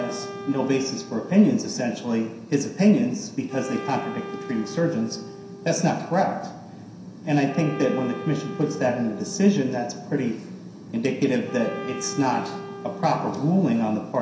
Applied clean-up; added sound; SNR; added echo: none; Wind instrument, woodwind instrument; 15 dB; reverberation time 0.7 s.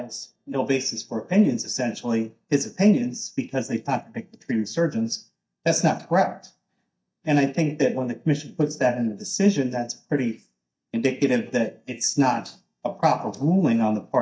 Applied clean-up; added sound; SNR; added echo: neural mask model DeepFilterNet 3.